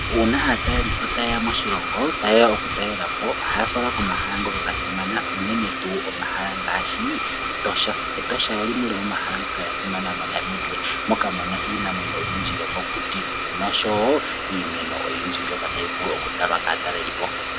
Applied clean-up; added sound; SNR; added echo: none; Domestic sounds, home sounds; 1 dB; none.